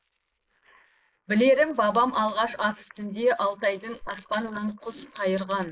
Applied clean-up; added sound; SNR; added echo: neural mask model Resemble Enhance denoiser.